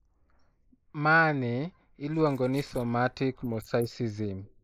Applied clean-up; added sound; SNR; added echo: neural mask model Resemble Enhance denoiser.